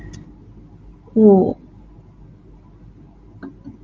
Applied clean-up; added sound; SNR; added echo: none; none; none; none.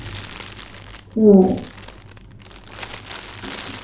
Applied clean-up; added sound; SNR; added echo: none; Crumpling, crinkling; 15 dB; reverberation time 0.3 s.